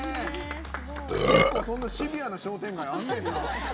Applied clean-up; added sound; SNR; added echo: none; Burping, eructation; -1 dB; none.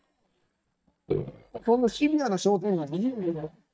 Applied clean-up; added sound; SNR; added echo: neural mask model DeepFilterNet 3.